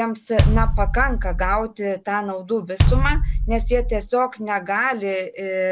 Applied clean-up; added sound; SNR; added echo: none; Bass drum; -3 dB; none.